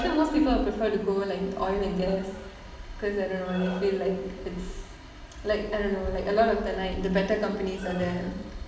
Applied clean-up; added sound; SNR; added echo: none; Breathing; 17 dB; reverberation time 1.1 s.